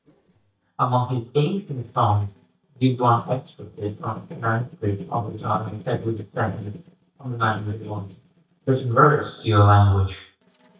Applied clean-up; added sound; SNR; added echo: neural mask model DeepFilterNet 3.